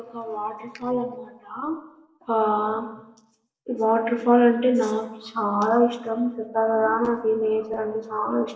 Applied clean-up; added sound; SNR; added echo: none; none; none; reverberation time 0.9 s.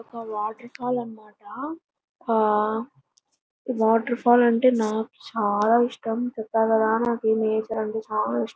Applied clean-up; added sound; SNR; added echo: none; none; none; none.